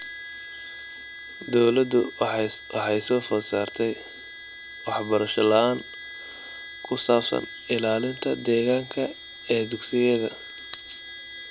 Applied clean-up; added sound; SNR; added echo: none; Harmonica; 13 dB; none.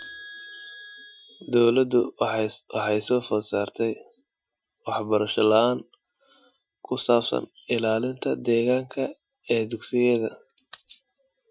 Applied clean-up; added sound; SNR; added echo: classical method Wiener filter.